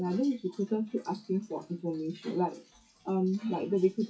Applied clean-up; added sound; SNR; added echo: classical method WPE with log-MMSE.